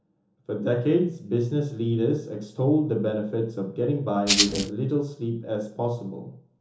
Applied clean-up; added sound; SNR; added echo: none; Rattle (instrument); -3 dB; reverberation time 1.2 s.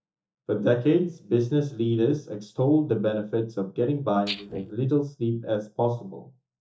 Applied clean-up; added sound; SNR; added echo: neural mask model DeepFilterNet 3.